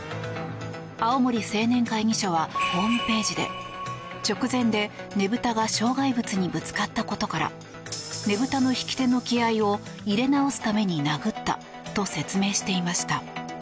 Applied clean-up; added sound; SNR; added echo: none; none; none; none.